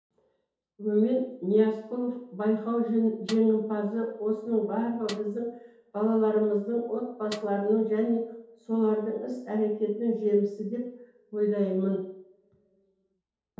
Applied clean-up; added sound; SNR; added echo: none; Snare drum; 18 dB; reverberation time 0.8 s.